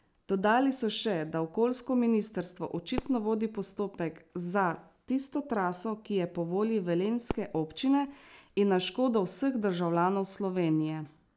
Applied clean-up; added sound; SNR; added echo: none; Fireworks; 19 dB; none.